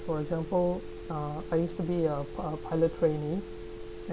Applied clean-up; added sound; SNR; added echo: none; Telephone; 13 dB; none.